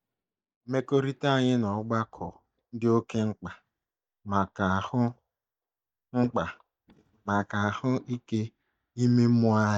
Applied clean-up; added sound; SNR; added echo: neural mask model DeepFilterNet 3.